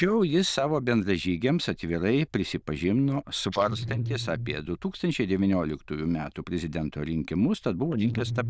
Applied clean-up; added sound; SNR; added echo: neural diffusion model UNIVERSE++.